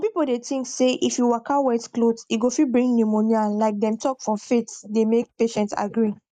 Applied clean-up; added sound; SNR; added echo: neural mask model Resemble Enhance denoiser.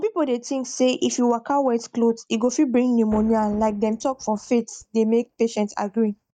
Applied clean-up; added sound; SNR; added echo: neural mask model DeepFilterNet 3.